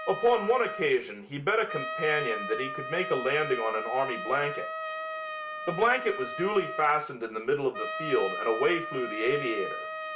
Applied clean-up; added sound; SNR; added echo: none; Trumpet; 7 dB; none.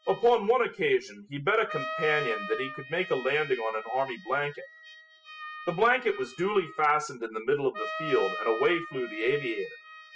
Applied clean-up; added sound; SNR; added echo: classical method spectral subtraction.